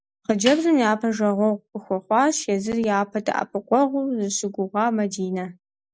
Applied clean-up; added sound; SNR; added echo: none; Snare drum; 13 dB; none.